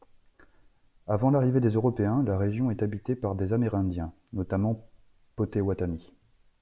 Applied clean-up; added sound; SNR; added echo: none; none; none; none.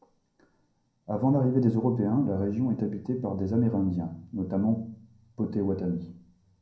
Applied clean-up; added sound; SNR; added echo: none; none; none; reverberation time 0.6 s.